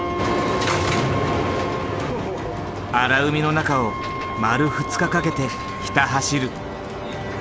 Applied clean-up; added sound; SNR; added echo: none; Wind instrument, woodwind instrument; 11 dB; none.